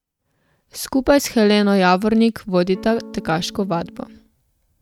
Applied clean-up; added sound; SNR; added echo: neural mask model RNNoise.